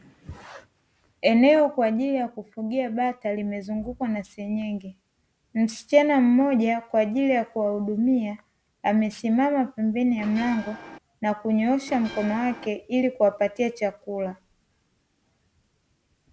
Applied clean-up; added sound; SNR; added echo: none; Bell; 15 dB; none.